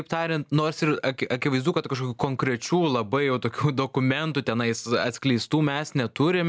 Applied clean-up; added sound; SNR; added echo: none; none; none; none.